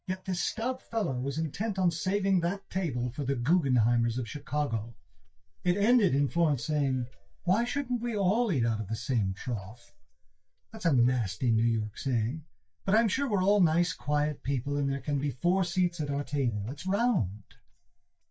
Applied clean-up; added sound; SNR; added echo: neural mask model DeepFilterNet 3.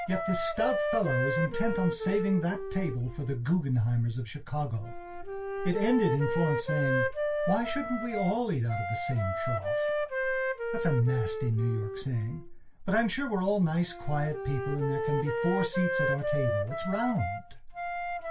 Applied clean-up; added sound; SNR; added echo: none; Wind instrument, woodwind instrument; 3 dB; reverberation time 0.2 s.